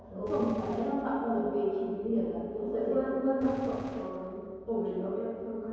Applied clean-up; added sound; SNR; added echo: none; Gunshot, gunfire; 18 dB; reverberation time 2.2 s.